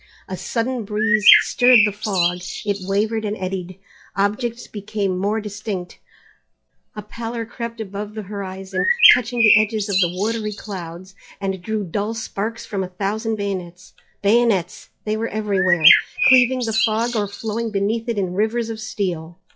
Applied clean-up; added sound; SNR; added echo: classical method log-MMSE.